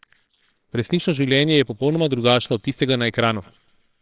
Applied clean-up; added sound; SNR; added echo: neural separator model SepFormer WHAMR!.